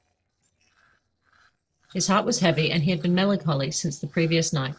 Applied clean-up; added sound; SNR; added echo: neural separator model SepFormer DNS4.